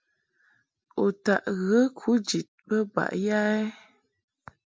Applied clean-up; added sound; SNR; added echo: none; none; none; none.